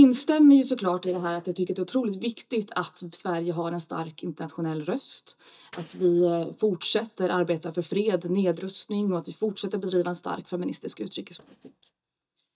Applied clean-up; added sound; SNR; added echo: neural mask model DeepFilterNet 3.